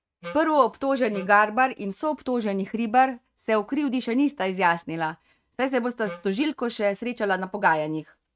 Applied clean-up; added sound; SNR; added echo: neural mask model RNNoise.